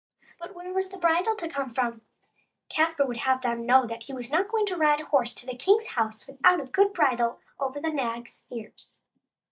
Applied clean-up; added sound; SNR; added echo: neural mask model DeepFilterNet 3.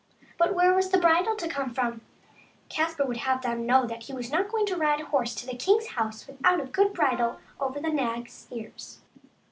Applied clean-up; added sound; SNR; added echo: none; Wind instrument, woodwind instrument; 20 dB; none.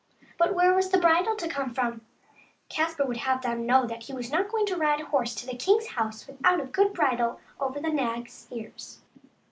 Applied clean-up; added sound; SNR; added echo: neural mask model Resemble Enhance denoiser.